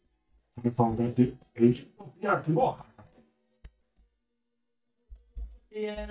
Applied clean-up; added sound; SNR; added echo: neural mask model DeepFilterNet 3.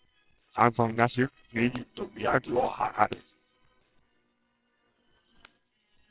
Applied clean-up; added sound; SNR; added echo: neural separator model SepFormer WHAMR!.